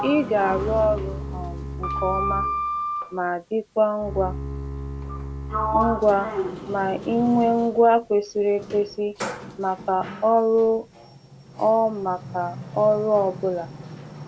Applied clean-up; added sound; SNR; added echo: none; Sliding door + Bowed string instrument; 7 dB; none.